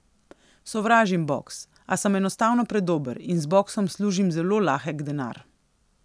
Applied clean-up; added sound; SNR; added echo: none; none; none; none.